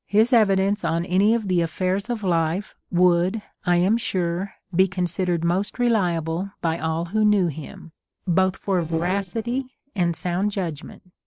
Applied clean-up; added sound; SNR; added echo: neural separator model SepFormer DNS4.